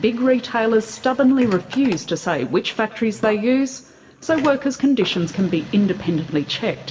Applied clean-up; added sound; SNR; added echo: none; none; none; reverberation time 0.7 s.